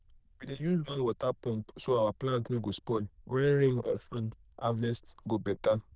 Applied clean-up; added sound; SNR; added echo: neural diffusion model UNIVERSE++.